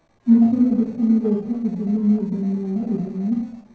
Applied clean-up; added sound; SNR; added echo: neural separator model SepFormer DNS4.